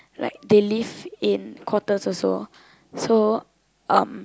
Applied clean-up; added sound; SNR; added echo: none; none; none; none.